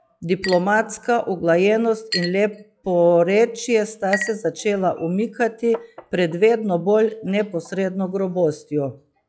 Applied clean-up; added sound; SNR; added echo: classical method log-MMSE.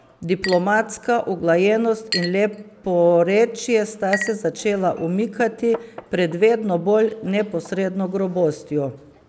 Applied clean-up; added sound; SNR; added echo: none; Chink, clink; 16 dB; none.